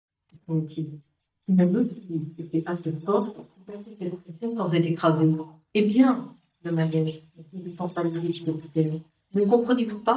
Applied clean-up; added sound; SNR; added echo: neural mask model DeepFilterNet 3.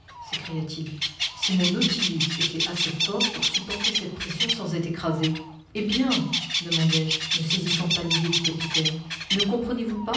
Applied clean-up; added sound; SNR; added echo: none; Bird; 0 dB; reverberation time 0.6 s.